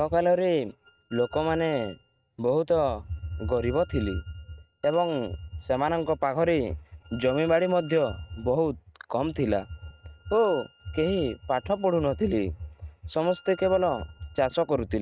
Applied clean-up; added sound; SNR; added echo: neural mask model RNNoise.